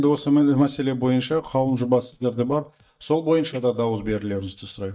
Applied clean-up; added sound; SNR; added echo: neural mask model DeepFilterNet 3.